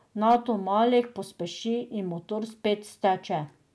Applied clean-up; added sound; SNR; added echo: none; none; none; none.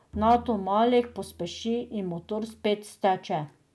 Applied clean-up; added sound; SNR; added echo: none; Bowed string instrument; 20 dB; none.